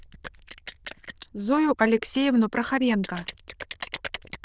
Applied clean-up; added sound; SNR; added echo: neural diffusion model UNIVERSE++.